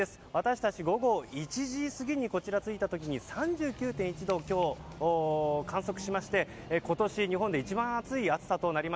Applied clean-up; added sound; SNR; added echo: none; none; none; none.